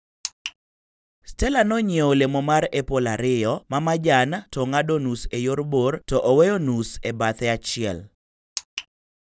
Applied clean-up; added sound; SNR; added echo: none; none; none; none.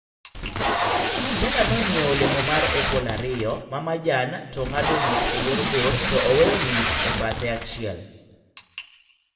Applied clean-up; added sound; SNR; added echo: none; Packing tape, duct tape; -3 dB; reverberation time 1.0 s.